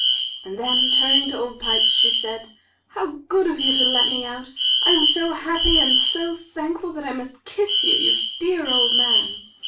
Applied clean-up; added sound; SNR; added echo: none; Alarm; -5 dB; reverberation time 0.3 s.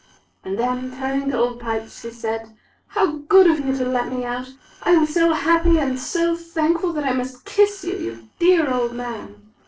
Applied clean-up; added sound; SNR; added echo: neural separator model SepFormer DNS4.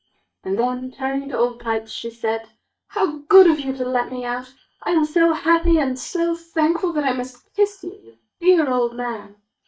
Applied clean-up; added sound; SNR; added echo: neural mask model DeepFilterNet 3.